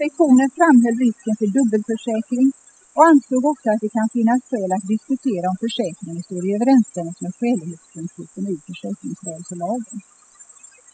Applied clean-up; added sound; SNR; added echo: classical method spectral subtraction.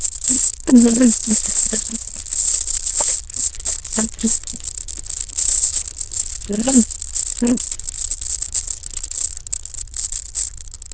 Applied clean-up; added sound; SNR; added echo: neural diffusion model UNIVERSE++.